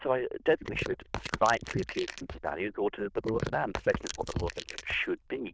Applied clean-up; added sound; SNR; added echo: neural diffusion model UNIVERSE++.